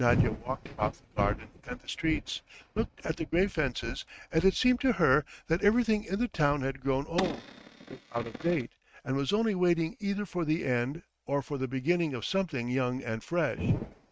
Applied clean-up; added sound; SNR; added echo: neural mask model RNNoise.